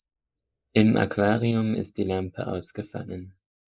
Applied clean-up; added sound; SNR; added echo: neural mask model Resemble Enhance denoiser.